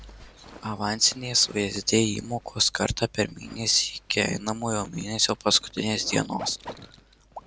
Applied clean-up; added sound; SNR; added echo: none; Zipper (clothing); 20 dB; none.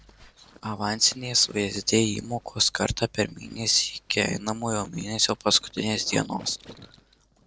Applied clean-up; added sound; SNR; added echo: neural separator model SepFormer DNS4.